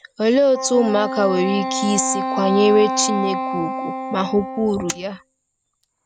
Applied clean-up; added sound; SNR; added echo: none; Wind instrument, woodwind instrument; 6 dB; none.